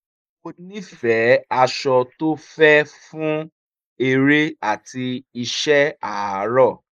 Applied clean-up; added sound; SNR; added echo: neural mask model Resemble Enhance denoiser.